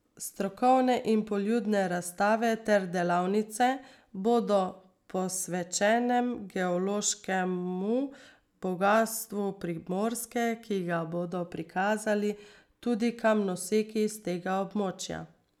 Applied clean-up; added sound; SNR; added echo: none; none; none; none.